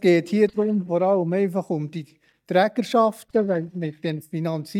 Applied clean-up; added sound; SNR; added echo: neural mask model DeepFilterNet 3.